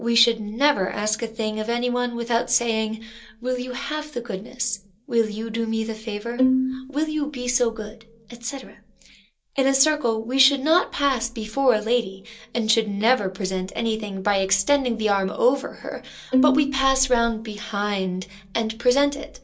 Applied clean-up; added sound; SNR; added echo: none; Bowed string instrument; 0 dB; reverberation time 0.2 s.